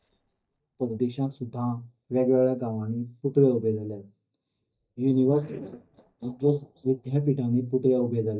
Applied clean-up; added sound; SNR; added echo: neural mask model DeepFilterNet 3.